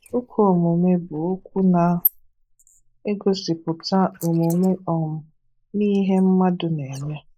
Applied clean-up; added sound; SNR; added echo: neural mask model Resemble Enhance denoiser.